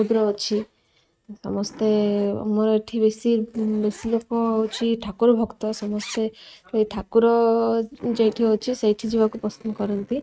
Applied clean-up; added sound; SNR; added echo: neural mask model RNNoise.